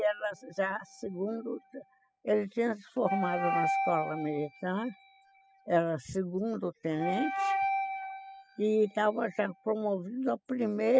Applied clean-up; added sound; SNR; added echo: classical method spectral subtraction.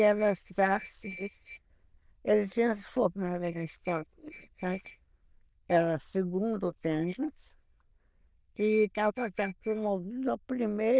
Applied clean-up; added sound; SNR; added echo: neural diffusion model UNIVERSE++.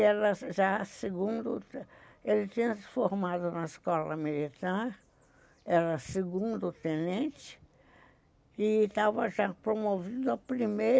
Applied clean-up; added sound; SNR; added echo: none; none; none; none.